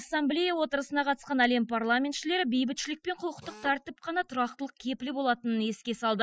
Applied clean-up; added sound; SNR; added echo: classical method Wiener filter.